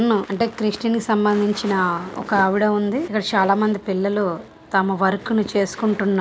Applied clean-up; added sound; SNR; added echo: none; none; none; none.